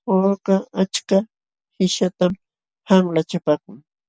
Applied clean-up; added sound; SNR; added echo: none; none; none; none.